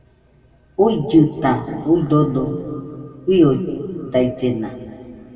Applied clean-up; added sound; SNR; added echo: none; none; none; reverberation time 2.5 s.